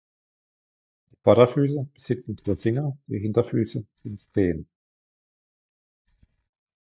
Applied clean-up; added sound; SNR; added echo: neural mask model DeepFilterNet 3.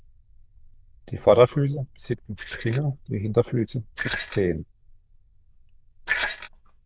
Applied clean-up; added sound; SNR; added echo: neural diffusion model UNIVERSE++.